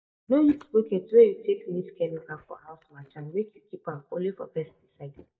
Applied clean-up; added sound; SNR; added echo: neural mask model DeepFilterNet 3.